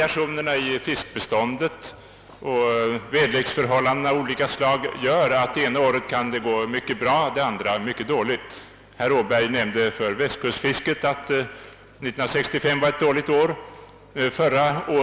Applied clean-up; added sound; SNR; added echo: none; none; none; none.